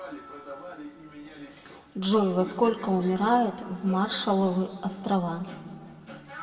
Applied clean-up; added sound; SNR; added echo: none; none; none; reverberation time 1.8 s.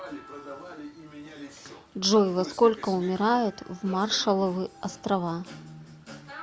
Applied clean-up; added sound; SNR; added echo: none; none; none; none.